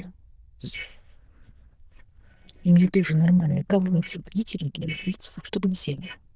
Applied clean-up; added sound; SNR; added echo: neural diffusion model UNIVERSE++.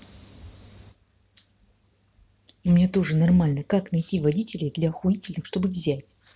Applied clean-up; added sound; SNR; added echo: none; none; none; none.